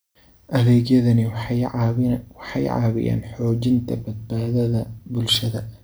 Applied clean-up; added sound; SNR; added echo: none; none; none; none.